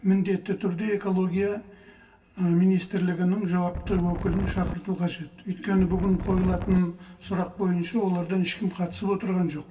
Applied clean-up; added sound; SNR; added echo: none; Wind; 5 dB; reverberation time 0.1 s.